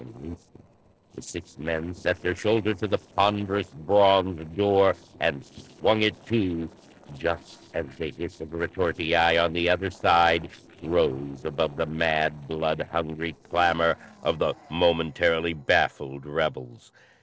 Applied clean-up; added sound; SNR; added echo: neural separator model SepFormer DNS4.